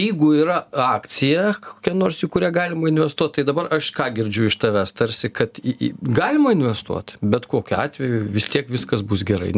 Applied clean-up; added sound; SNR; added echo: none; none; none; none.